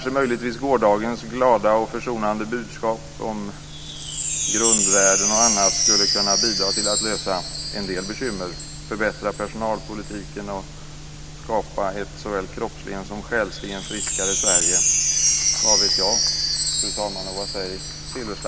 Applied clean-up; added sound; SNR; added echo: none; Wind chime; -1 dB; none.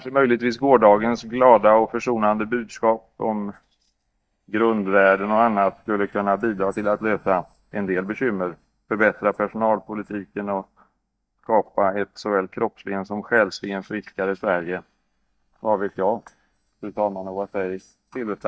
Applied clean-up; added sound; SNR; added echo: neural mask model DeepFilterNet 3.